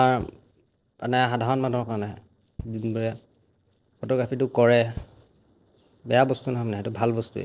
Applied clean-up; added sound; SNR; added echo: neural separator model SepFormer DNS4.